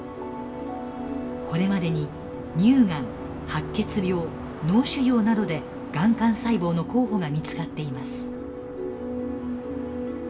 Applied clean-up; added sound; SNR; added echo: none; Car passing by; 16 dB; reverberation time 1.4 s.